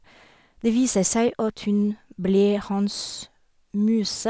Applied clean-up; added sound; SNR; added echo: none; none; none; none.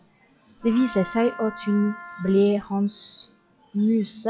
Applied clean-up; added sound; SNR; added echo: classical method log-MMSE.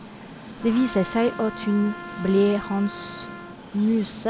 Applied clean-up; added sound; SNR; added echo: none; Train + Trumpet; 13 dB; none.